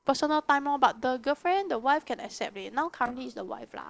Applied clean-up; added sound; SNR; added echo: neural separator model SepFormer DNS4.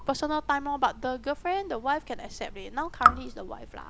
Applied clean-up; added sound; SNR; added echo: none; Raindrop / Drip; 1 dB; none.